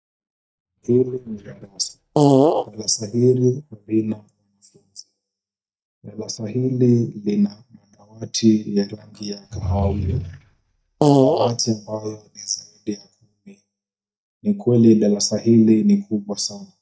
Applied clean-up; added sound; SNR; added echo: neural mask model DeepFilterNet 3.